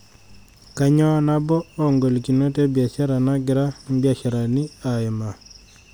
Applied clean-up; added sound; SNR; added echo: none; none; none; none.